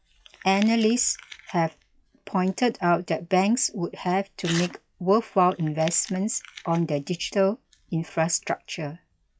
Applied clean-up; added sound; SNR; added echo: classical method log-MMSE.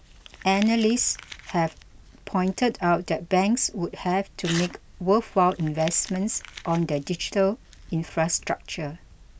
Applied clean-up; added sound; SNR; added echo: none; Crumpling, crinkling / Tearing; 19 dB; none.